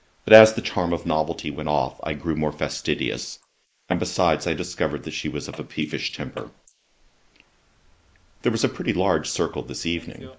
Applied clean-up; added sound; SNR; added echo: neural mask model Resemble Enhance denoiser.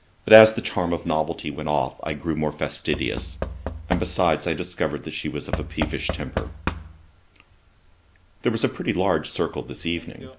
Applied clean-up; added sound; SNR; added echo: none; Knock / Wood; 11 dB; none.